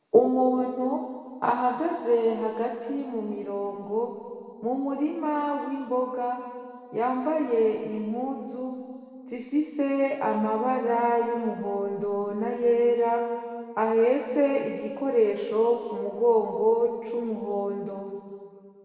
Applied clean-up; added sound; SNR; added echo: none; none; none; reverberation time 2.1 s.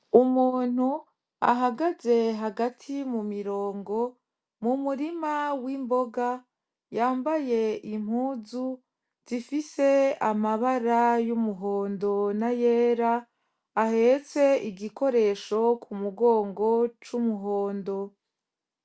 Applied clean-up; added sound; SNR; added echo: none; none; none; none.